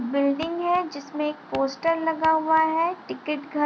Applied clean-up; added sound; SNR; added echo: none; Walk, footsteps; 19 dB; none.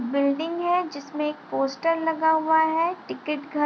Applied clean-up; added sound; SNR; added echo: none; none; none; none.